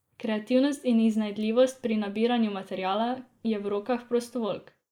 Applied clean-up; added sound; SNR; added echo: neural mask model Resemble Enhance denoiser.